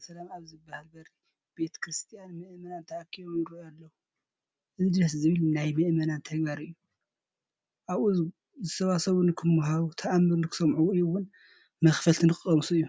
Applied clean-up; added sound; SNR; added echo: none; none; none; none.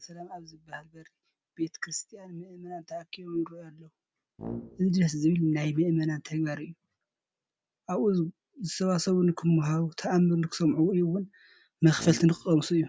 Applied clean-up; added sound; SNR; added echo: none; Brass instrument; 12 dB; none.